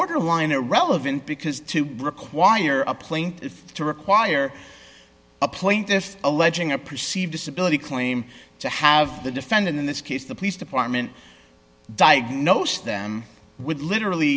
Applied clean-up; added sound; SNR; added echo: none; none; none; none.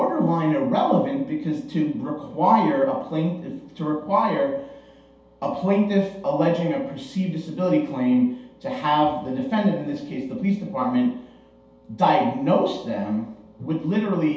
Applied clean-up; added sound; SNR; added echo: none; none; none; reverberation time 0.8 s.